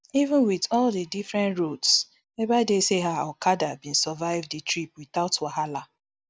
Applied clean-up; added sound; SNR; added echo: none; none; none; none.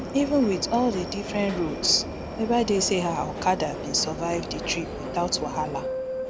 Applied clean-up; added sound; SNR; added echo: none; Subway, metro, underground; 6 dB; none.